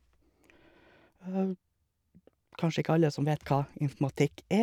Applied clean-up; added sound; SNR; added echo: none; none; none; none.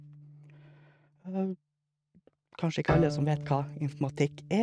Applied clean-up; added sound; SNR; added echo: neural mask model RNNoise.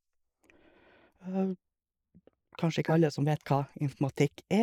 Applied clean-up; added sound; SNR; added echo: neural mask model Resemble Enhance denoiser.